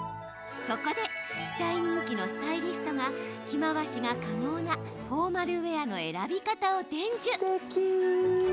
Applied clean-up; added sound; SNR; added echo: none; none; none; none.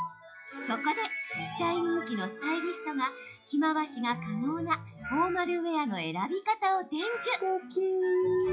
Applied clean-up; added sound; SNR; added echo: classical method WPE with log-MMSE.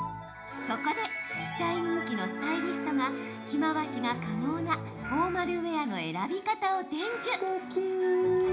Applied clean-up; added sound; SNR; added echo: none; Meow; 14 dB; reverberation time 0.4 s.